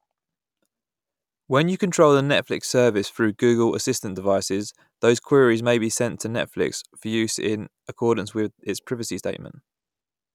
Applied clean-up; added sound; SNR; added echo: none; none; none; none.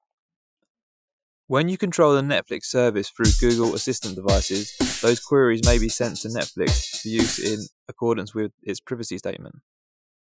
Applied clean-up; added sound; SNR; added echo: classical method Wiener filter.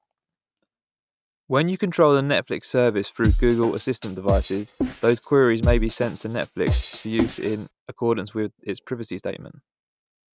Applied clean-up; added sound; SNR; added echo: neural mask model RNNoise.